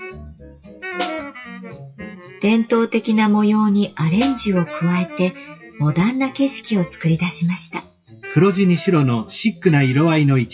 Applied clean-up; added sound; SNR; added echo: classical method WPE with log-MMSE.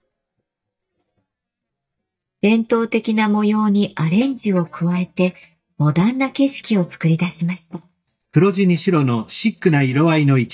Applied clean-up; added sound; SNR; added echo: neural mask model DeepFilterNet 3.